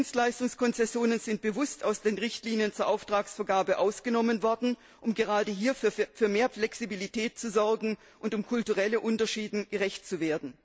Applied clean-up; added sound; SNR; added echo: none; none; none; none.